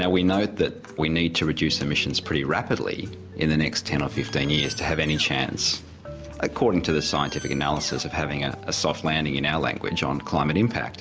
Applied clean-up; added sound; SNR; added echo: none; Squeak; 17 dB; none.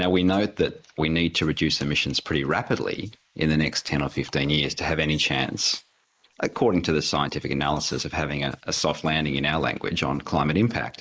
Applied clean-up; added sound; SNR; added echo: neural mask model Resemble Enhance denoiser.